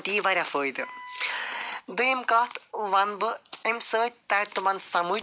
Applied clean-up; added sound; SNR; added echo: none; Wind instrument, woodwind instrument; 18 dB; none.